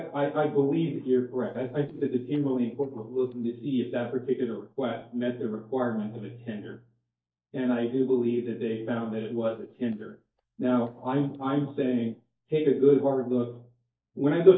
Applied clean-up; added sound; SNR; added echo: neural mask model DeepFilterNet 3.